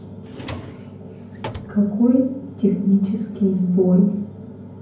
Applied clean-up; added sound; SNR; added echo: none; Drawer open or close; 15 dB; reverberation time 0.9 s.